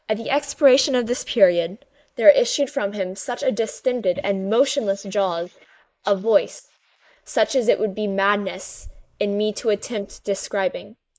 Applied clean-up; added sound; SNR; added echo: neural mask model Resemble Enhance denoiser.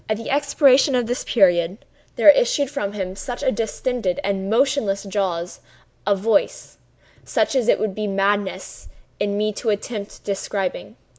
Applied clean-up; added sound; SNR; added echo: none; none; none; none.